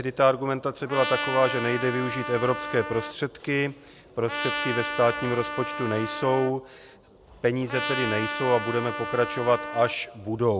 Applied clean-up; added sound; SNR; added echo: none; Trumpet; 6 dB; none.